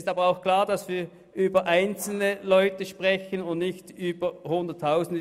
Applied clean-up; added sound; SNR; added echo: none; none; none; none.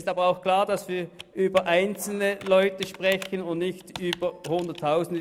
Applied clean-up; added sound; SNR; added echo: none; Computer keyboard; 18 dB; none.